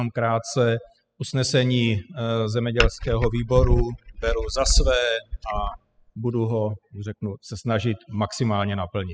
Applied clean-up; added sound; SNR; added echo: classical method spectral subtraction.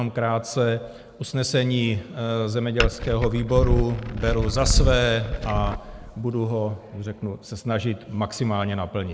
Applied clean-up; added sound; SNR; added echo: none; Glass; 0 dB; none.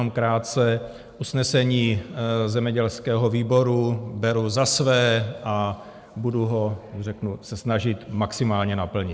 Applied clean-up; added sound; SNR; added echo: none; none; none; none.